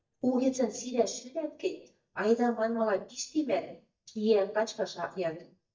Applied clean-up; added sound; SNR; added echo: neural mask model DeepFilterNet 3.